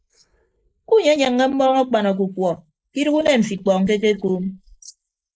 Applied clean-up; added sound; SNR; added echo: neural mask model Resemble Enhance denoiser.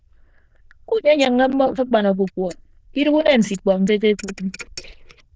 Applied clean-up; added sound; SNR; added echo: neural diffusion model UNIVERSE++.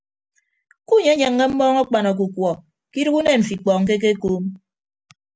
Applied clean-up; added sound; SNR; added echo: none; none; none; none.